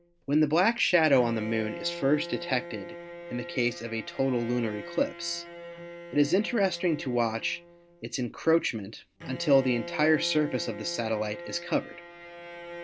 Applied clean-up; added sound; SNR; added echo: none; Bowed string instrument; 13 dB; none.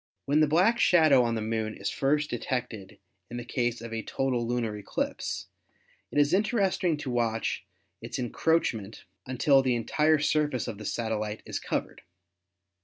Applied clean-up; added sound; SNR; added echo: none; none; none; none.